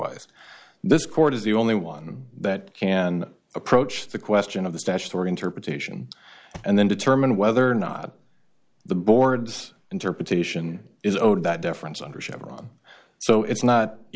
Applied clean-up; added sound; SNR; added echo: none; none; none; none.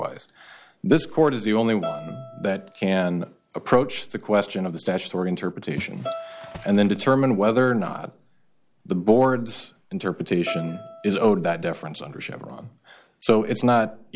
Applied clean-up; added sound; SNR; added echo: none; Bowed string instrument + Water / Splash, splatter; 16 dB; none.